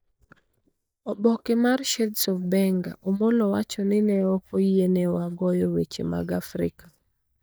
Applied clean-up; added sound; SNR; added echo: neural mask model DeepFilterNet 3.